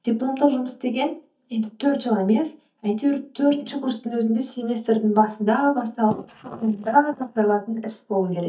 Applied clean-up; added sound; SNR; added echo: neural mask model DeepFilterNet 3.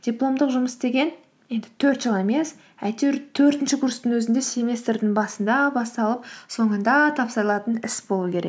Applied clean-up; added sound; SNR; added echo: none; none; none; none.